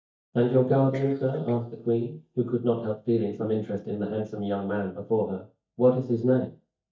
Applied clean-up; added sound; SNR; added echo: neural mask model DeepFilterNet 3.